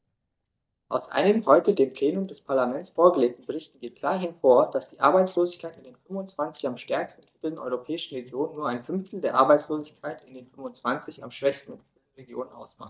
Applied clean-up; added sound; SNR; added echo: neural mask model DeepFilterNet 3.